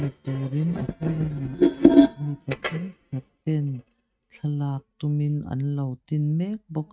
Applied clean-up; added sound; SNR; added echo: neural mask model RNNoise.